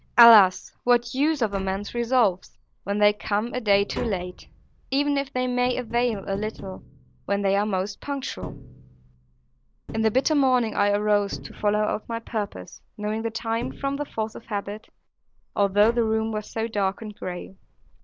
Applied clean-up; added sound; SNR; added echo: none; Tap; 18 dB; none.